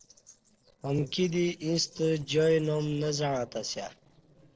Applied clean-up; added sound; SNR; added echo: neural separator model SepFormer DNS4.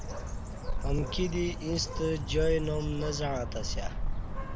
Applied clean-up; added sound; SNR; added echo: none; Bird; 0 dB; none.